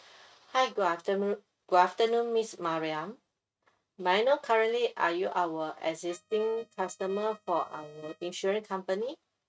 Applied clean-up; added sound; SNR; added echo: neural mask model RNNoise.